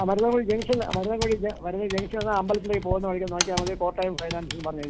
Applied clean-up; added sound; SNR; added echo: none; Computer keyboard; 8 dB; none.